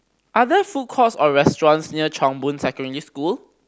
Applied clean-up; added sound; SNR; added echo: none; none; none; none.